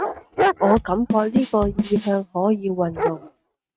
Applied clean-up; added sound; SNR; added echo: neural mask model RNNoise.